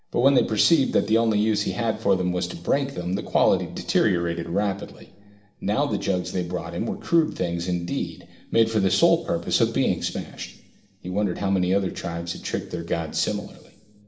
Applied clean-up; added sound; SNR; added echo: none; none; none; reverberation time 2.0 s.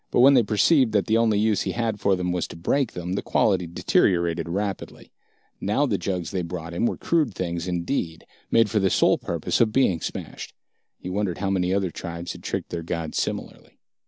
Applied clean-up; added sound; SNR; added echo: none; none; none; none.